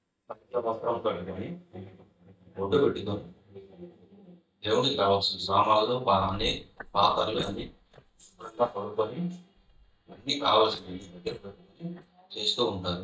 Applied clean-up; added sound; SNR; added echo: neural mask model DeepFilterNet 3.